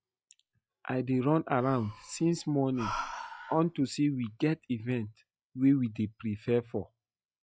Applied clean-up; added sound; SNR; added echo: classical method log-MMSE.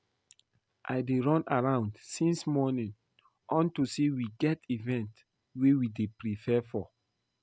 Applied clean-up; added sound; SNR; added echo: none; none; none; none.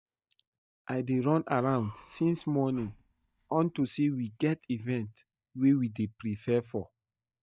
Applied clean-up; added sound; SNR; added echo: neural mask model DeepFilterNet 3.